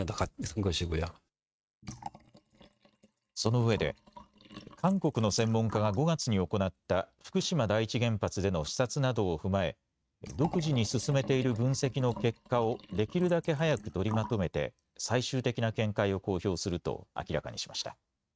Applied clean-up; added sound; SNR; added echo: neural mask model RNNoise.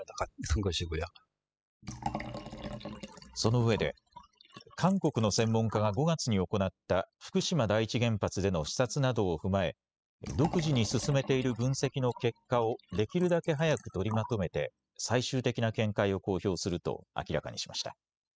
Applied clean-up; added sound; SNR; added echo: classical method spectral subtraction.